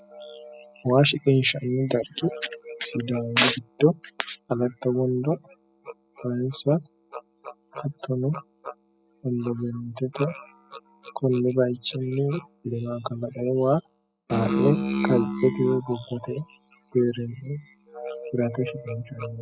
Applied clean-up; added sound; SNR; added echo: classical method spectral subtraction.